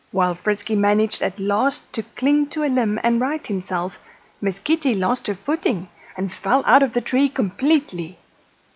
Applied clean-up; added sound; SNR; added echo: none; none; none; none.